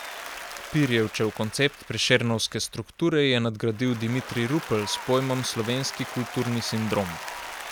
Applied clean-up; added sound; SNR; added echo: none; Applause; 13 dB; none.